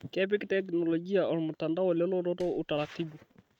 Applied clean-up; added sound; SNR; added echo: neural mask model RNNoise.